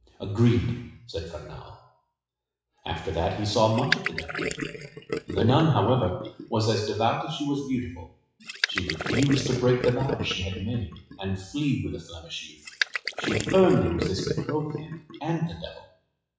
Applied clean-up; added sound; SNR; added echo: classical method WPE with log-MMSE.